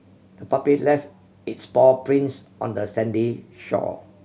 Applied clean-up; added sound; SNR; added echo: none; none; none; none.